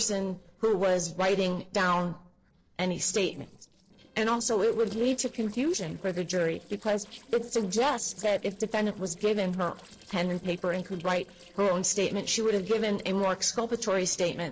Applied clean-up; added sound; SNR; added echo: neural separator model SepFormer DNS4.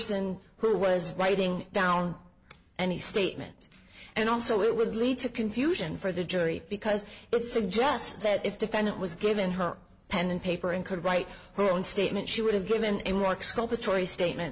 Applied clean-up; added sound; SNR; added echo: none; none; none; none.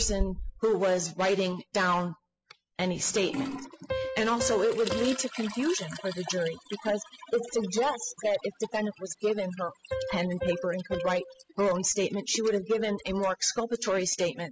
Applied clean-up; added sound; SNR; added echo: classical method spectral subtraction.